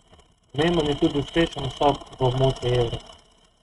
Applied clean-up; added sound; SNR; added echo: neural mask model RNNoise.